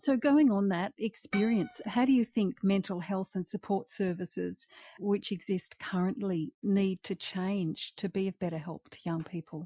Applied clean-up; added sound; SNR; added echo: classical method Wiener filter.